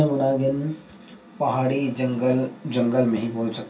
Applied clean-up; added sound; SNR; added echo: none; none; none; reverberation time 0.3 s.